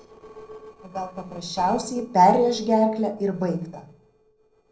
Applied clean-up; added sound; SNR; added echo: neural separator model SepFormer DNS4.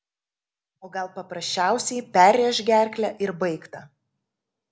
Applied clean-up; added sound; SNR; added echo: none; none; none; none.